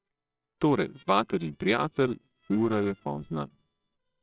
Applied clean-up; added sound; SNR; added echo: neural separator model SepFormer WHAMR!.